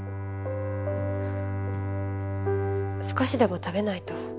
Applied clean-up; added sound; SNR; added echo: none; Bowed string instrument; 0 dB; none.